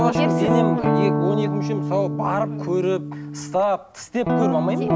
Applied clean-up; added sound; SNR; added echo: none; Guitar; -2 dB; none.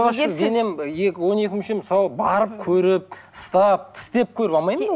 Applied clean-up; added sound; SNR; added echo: none; none; none; none.